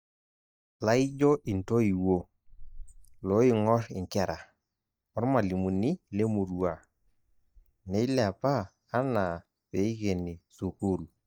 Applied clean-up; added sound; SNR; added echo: neural mask model DeepFilterNet 3.